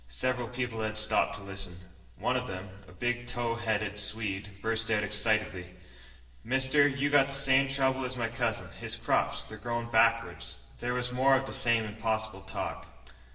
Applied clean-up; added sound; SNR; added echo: none; none; none; reverberation time 1.0 s.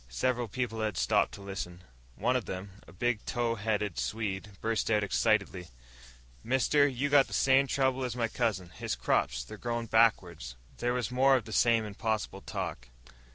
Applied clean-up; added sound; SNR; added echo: none; none; none; none.